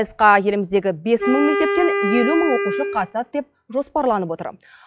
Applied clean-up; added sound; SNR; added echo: classical method log-MMSE.